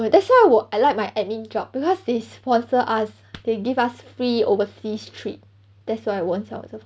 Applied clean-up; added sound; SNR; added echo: none; none; none; none.